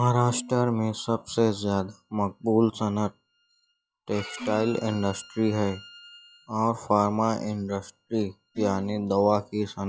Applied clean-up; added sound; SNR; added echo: classical method log-MMSE.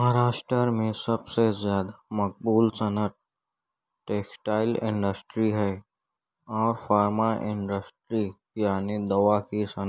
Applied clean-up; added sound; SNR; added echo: none; none; none; none.